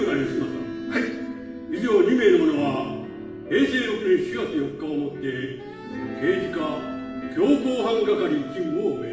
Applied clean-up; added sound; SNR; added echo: none; none; none; reverberation time 0.8 s.